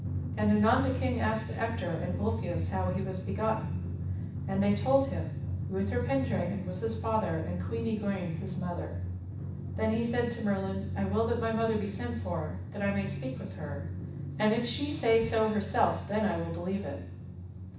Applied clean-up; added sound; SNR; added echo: none; Drum; 4 dB; reverberation time 0.7 s.